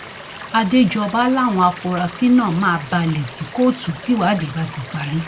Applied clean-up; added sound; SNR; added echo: none; Stream / Liquid; 16 dB; none.